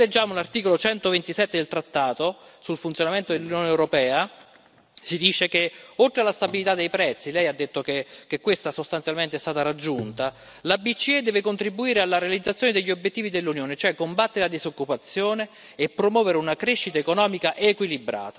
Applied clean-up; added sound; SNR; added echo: none; none; none; none.